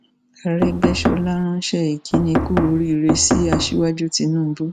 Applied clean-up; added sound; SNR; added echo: none; Knock; 2 dB; none.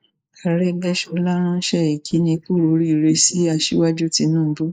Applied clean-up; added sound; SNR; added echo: neural mask model Resemble Enhance denoiser.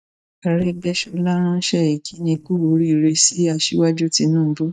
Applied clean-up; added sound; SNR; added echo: neural mask model DeepFilterNet 3.